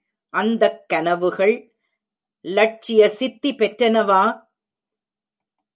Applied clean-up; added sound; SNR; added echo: none; none; none; none.